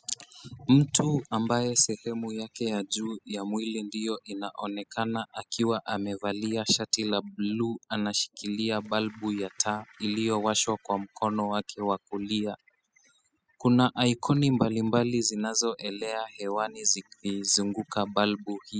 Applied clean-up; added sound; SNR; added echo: classical method spectral subtraction.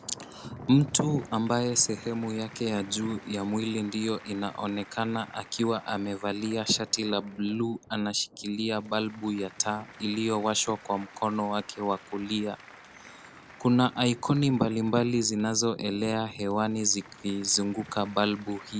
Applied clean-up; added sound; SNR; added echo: none; Thunder + Applause; 19 dB; none.